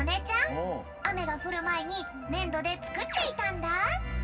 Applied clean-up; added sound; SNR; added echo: none; none; none; reverberation time 0.4 s.